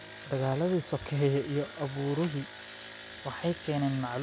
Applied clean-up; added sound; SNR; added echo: none; Engine; 11 dB; none.